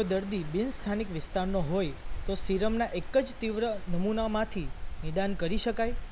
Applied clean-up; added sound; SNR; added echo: none; Wind; 3 dB; none.